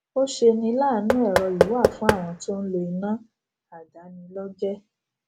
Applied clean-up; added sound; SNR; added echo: none; Knock / Wood; 0 dB; none.